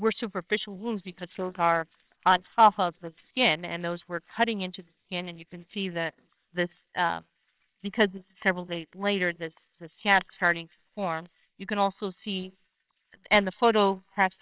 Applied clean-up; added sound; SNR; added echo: neural separator model SepFormer WHAMR!.